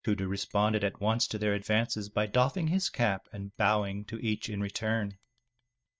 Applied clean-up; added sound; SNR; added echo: neural mask model DeepFilterNet 3.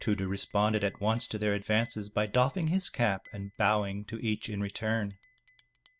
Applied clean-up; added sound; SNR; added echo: none; Chink, clink; 18 dB; none.